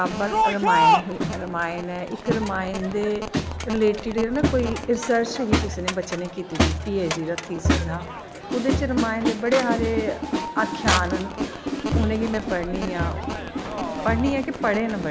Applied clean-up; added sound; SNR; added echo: none; Crowd; 0 dB; none.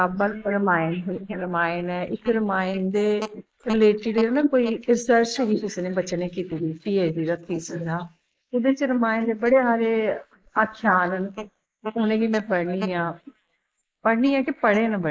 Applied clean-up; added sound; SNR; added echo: neural mask model Resemble Enhance denoiser.